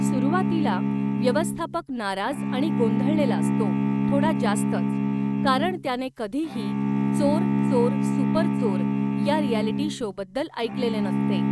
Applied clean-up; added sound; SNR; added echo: neural mask model RNNoise.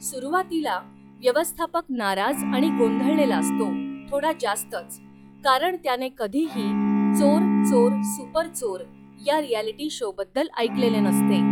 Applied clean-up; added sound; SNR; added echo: classical method log-MMSE.